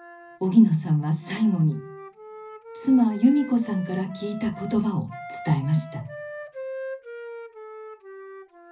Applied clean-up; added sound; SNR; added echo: none; Wind instrument, woodwind instrument; 15 dB; reverberation time 0.4 s.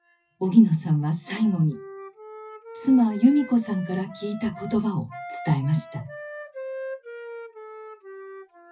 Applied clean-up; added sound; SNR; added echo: classical method WPE with log-MMSE.